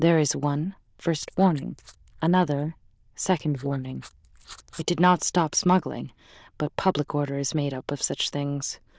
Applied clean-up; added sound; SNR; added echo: neural diffusion model UNIVERSE++.